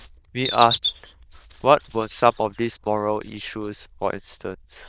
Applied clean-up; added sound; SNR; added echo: neural diffusion model UNIVERSE++.